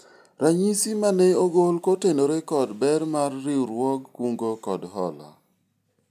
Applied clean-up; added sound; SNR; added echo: none; none; none; none.